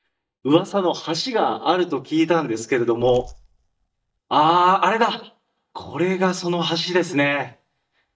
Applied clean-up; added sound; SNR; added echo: neural mask model DeepFilterNet 3.